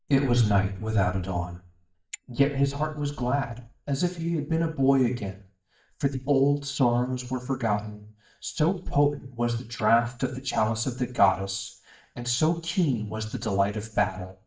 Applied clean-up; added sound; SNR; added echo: neural mask model DeepFilterNet 3.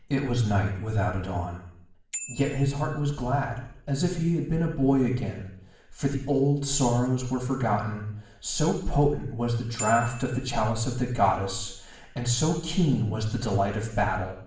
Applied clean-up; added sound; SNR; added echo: none; Bicycle bell; 17 dB; reverberation time 0.7 s.